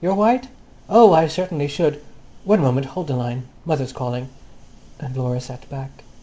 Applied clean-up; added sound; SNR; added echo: none; none; none; none.